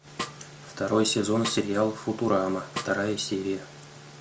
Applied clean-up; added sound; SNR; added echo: none; Snare drum; 14 dB; none.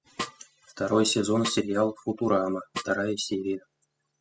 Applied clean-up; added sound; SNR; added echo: classical method spectral subtraction.